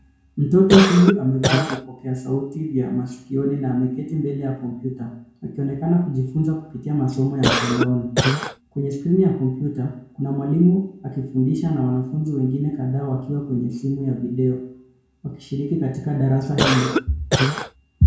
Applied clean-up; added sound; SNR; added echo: none; Cough; 0 dB; reverberation time 0.5 s.